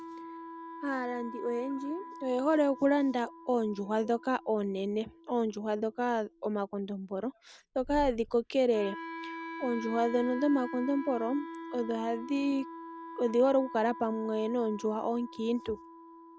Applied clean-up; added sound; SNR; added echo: none; Wind instrument, woodwind instrument + Purr; 13 dB; none.